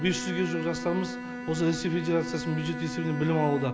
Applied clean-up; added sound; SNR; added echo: none; Bowed string instrument; 7 dB; none.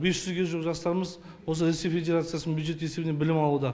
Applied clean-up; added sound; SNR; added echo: none; none; none; none.